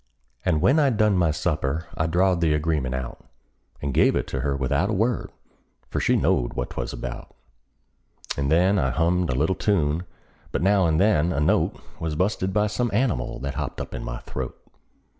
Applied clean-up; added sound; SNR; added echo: none; none; none; none.